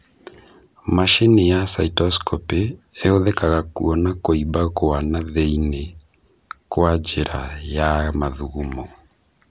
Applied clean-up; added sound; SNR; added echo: none; none; none; none.